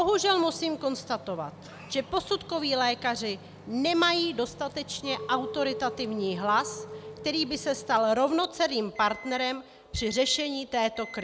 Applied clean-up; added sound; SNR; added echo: none; Chink, clink + Microwave oven; 15 dB; none.